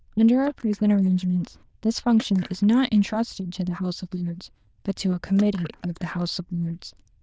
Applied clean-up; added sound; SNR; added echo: neural diffusion model UNIVERSE++.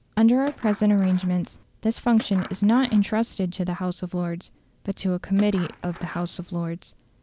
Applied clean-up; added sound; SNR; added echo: none; Skateboard; 19 dB; none.